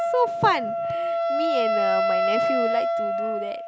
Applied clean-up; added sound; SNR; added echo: none; Wind instrument, woodwind instrument; -4 dB; none.